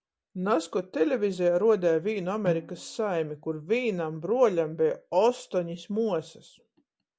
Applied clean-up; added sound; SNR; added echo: none; Snare drum; 15 dB; none.